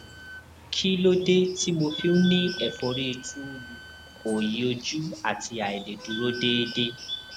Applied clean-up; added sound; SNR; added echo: none; Bird + Wind instrument, woodwind instrument; 12 dB; none.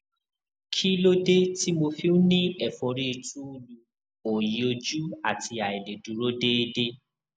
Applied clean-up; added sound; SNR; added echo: none; none; none; none.